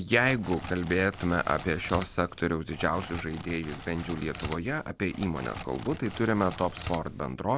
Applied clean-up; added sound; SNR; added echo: none; Crackle; 10 dB; none.